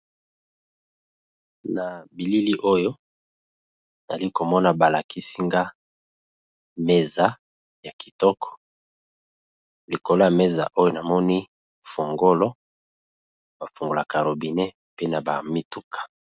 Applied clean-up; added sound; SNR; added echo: none; none; none; none.